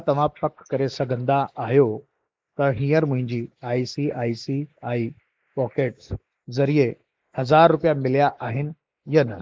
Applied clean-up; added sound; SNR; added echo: neural mask model Resemble Enhance denoiser.